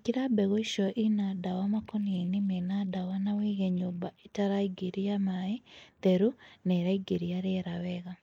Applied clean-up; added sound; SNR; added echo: neural mask model Resemble Enhance denoiser.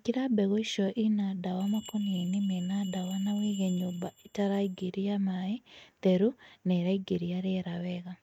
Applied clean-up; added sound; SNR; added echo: neural mask model RNNoise.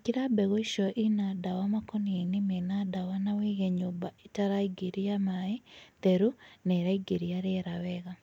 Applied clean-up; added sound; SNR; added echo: none; none; none; none.